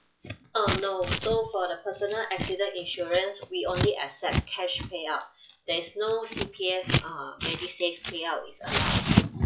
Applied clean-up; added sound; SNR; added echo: classical method log-MMSE.